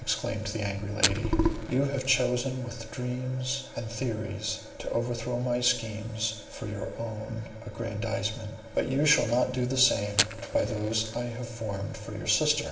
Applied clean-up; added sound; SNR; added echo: none; Fire; 11 dB; reverberation time 1.9 s.